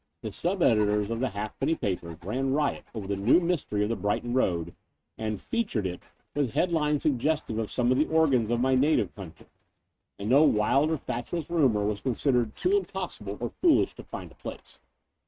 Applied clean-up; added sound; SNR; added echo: neural mask model RNNoise.